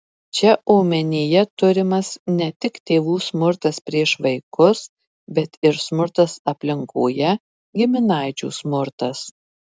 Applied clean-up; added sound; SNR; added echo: none; none; none; none.